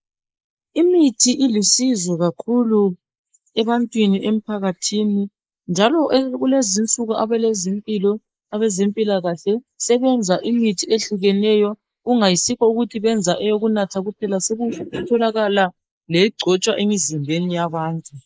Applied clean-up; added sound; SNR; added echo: neural mask model Resemble Enhance denoiser.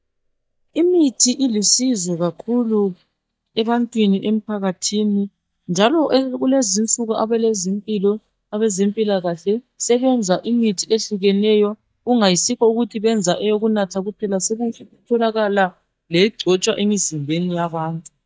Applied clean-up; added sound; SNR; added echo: neural mask model DeepFilterNet 3.